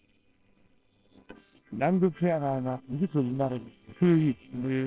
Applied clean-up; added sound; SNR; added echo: neural separator model SepFormer WHAMR!.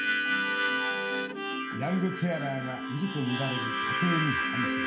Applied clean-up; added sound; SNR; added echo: none; Harmonica; -1 dB; reverberation time 0.5 s.